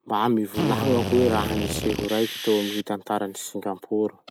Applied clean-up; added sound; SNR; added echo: none; Drill; 4 dB; none.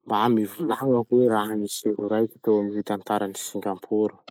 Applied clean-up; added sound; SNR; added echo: neural mask model Resemble Enhance denoiser.